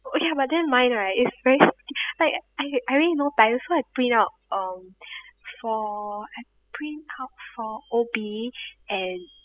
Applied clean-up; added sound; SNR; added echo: classical method spectral subtraction.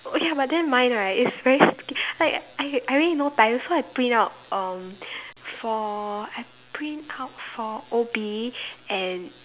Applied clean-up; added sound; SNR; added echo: none; none; none; none.